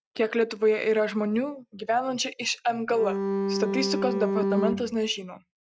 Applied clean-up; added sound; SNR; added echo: none; Bowed string instrument; 0 dB; none.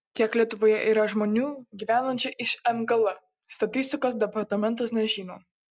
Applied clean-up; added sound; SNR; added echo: none; none; none; none.